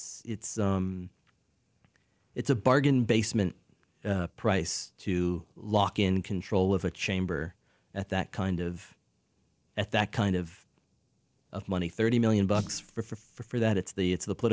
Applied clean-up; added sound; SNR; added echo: neural separator model SepFormer DNS4.